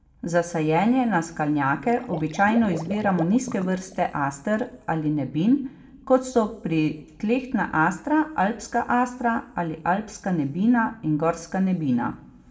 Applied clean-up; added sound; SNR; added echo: none; Water / Liquid; 14 dB; reverberation time 0.6 s.